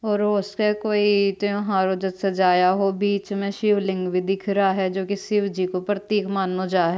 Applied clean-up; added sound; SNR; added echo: none; none; none; none.